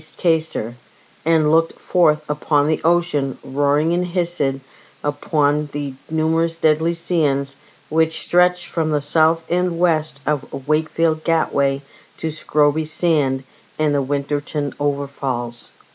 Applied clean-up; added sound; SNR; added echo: none; none; none; none.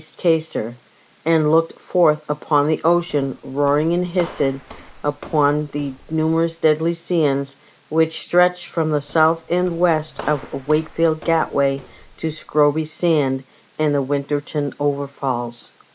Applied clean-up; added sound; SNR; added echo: none; Walk, footsteps; 20 dB; none.